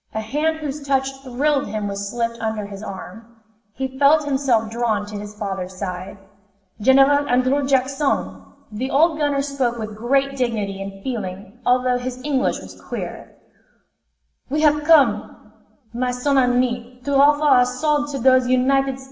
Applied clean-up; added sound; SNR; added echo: none; none; none; reverberation time 0.8 s.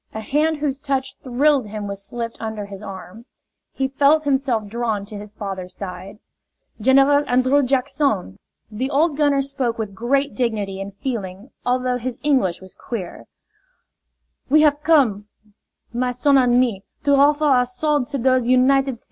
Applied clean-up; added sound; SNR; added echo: none; none; none; none.